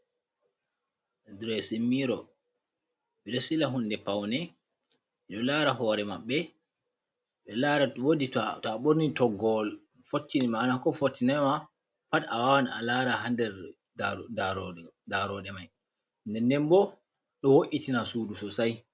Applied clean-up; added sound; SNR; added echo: none; none; none; none.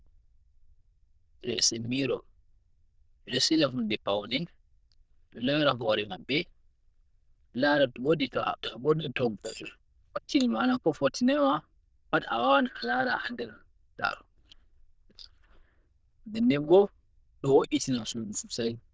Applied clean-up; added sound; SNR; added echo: neural diffusion model UNIVERSE++.